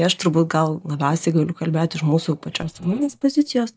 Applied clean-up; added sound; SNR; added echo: neural mask model DeepFilterNet 3.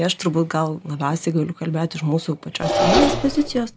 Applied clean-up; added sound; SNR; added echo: none; Engine; 4 dB; none.